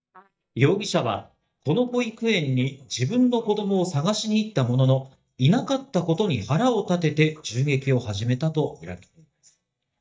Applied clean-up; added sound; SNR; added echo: neural mask model DeepFilterNet 3.